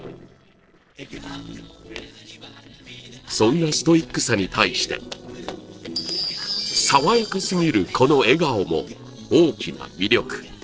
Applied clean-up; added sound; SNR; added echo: neural separator model SepFormer DNS4.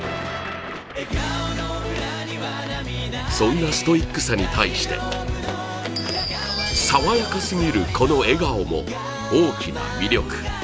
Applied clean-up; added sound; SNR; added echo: none; Thunder; 20 dB; none.